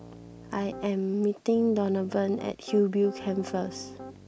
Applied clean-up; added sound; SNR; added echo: none; Piano; 16 dB; none.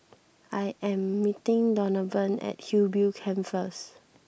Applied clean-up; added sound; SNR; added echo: none; none; none; none.